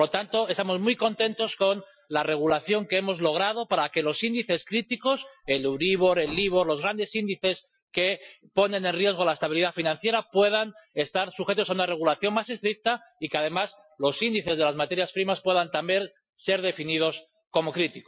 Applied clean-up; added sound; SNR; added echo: classical method Wiener filter.